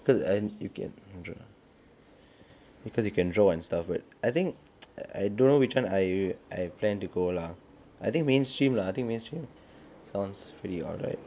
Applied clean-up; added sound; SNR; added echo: none; none; none; none.